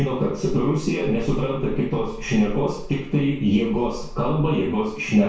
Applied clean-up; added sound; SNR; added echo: none; Motor vehicle (road); 11 dB; reverberation time 0.6 s.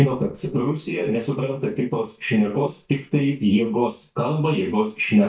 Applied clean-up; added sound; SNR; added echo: neural mask model DeepFilterNet 3.